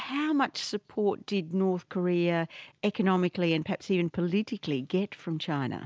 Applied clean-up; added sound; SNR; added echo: none; none; none; none.